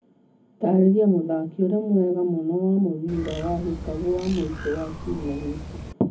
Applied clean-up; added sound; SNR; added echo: none; Bird; 11 dB; reverberation time 0.3 s.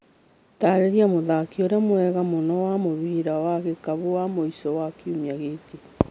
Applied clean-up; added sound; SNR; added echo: none; none; none; none.